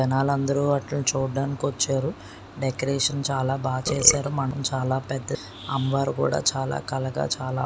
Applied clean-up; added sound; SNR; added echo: none; Burping, eructation; 6 dB; none.